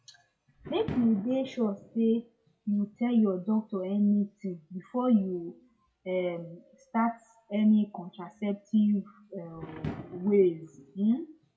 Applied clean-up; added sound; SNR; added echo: classical method WPE with log-MMSE.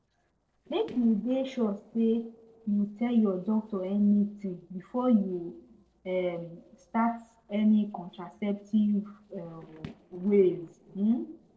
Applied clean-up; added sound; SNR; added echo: neural separator model SepFormer DNS4.